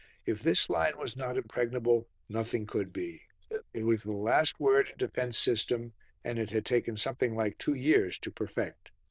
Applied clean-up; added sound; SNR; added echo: neural diffusion model UNIVERSE++.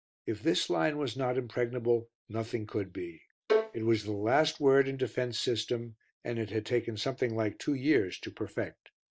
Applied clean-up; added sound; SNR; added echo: neural mask model DeepFilterNet 3.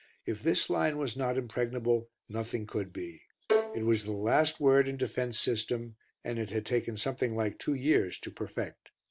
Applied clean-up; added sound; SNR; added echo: none; Bowed string instrument; 2 dB; none.